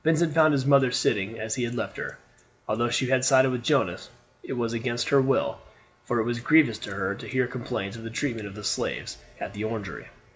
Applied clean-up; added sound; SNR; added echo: none; none; none; none.